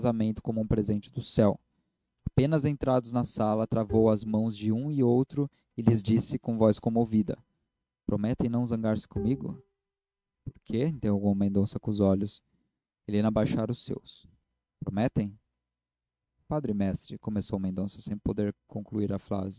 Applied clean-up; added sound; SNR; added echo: neural mask model RNNoise.